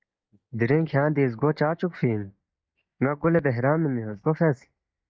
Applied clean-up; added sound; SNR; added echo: neural mask model DeepFilterNet 3.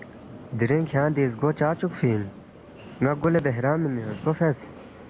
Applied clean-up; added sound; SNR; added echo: none; Subway, metro, underground; 16 dB; none.